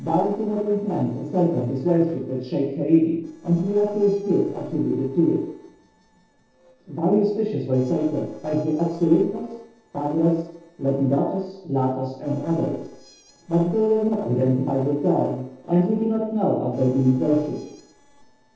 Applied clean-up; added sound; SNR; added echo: neural separator model SepFormer DNS4.